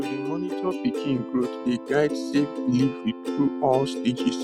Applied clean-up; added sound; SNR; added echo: none; Plucked string instrument; 5 dB; none.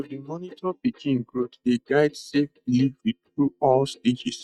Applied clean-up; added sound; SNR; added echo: neural mask model DeepFilterNet 3.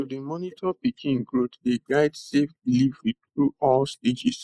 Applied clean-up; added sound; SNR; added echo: neural mask model Resemble Enhance denoiser.